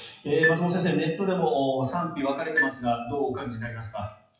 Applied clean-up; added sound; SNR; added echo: classical method WPE with log-MMSE.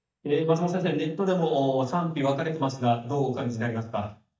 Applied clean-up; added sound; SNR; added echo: neural mask model DeepFilterNet 3.